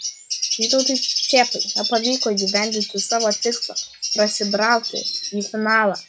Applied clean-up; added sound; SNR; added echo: classical method log-MMSE.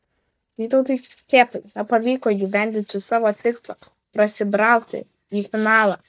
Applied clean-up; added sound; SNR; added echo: neural mask model DeepFilterNet 3.